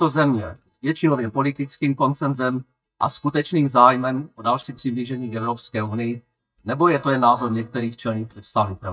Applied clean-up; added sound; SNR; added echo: neural mask model DeepFilterNet 3.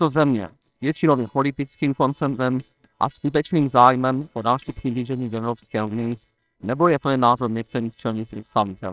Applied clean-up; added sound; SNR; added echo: neural separator model SepFormer WHAMR!.